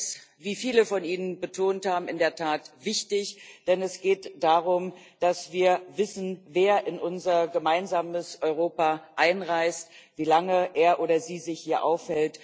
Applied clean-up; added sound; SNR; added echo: none; none; none; none.